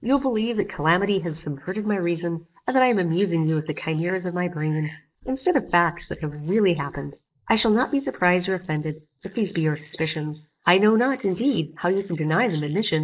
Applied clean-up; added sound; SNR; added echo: neural mask model Resemble Enhance denoiser.